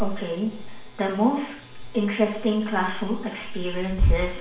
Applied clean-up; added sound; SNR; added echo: none; Toilet flush; 4 dB; reverberation time 0.6 s.